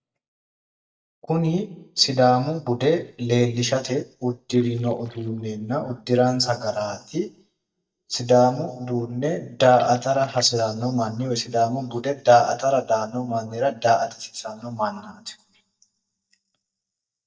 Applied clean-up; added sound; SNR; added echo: neural mask model DeepFilterNet 3.